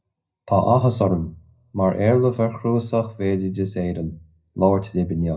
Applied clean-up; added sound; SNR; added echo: none; none; none; reverberation time 0.4 s.